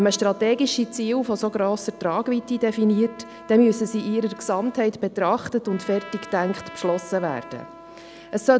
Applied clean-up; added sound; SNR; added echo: none; Trumpet; 20 dB; none.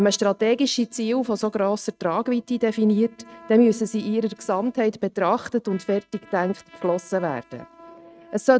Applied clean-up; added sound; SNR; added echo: neural mask model RNNoise.